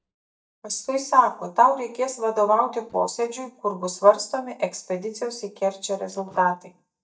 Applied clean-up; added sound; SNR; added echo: neural mask model DeepFilterNet 3.